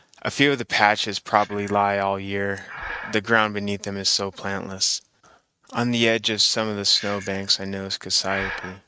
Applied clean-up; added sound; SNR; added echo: neural mask model RNNoise.